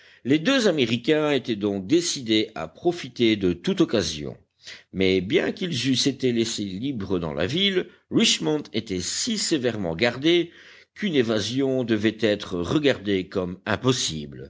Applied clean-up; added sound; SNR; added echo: none; none; none; none.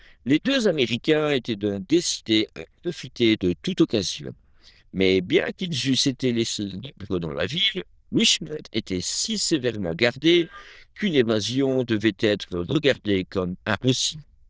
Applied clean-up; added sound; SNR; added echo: neural diffusion model UNIVERSE++.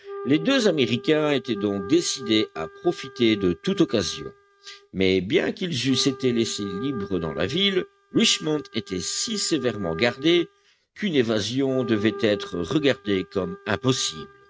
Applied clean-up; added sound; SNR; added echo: neural mask model RNNoise.